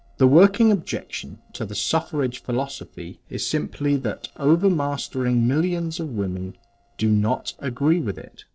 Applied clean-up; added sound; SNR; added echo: neural separator model SepFormer DNS4.